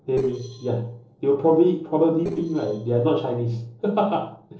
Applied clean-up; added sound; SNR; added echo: neural separator model SepFormer DNS4.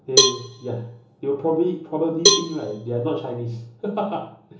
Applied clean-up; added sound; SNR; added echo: none; Cowbell; -2 dB; reverberation time 1.2 s.